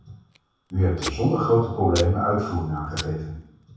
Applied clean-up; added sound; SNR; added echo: none; Packing tape, duct tape; 15 dB; reverberation time 0.7 s.